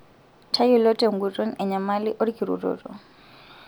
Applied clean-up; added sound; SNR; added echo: none; none; none; none.